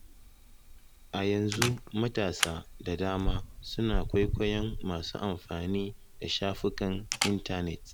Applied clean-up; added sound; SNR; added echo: none; Camera; 4 dB; none.